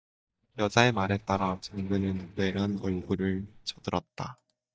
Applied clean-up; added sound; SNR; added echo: neural mask model DeepFilterNet 3.